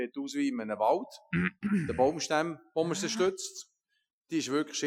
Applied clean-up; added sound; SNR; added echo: classical method Wiener filter.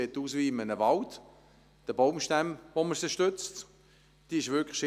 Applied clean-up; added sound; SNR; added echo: none; none; none; none.